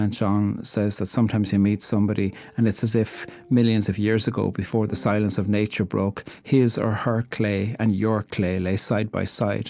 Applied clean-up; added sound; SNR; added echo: none; none; none; none.